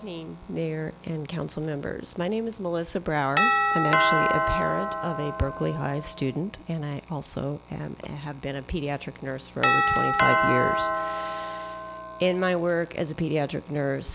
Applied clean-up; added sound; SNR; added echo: none; Doorbell; 0 dB; none.